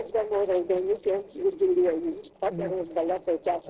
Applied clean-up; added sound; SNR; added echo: neural separator model SepFormer DNS4.